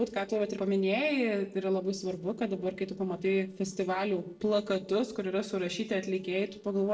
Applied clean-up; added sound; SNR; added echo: neural separator model SepFormer DNS4.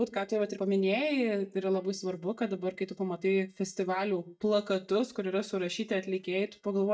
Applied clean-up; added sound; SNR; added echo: neural mask model DeepFilterNet 3.